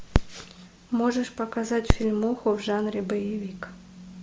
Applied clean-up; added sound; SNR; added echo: none; none; none; none.